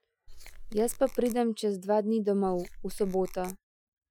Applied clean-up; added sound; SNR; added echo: classical method Wiener filter.